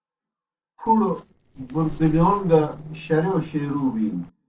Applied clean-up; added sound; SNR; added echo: neural separator model SepFormer DNS4.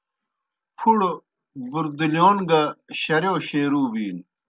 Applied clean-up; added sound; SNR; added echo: none; none; none; none.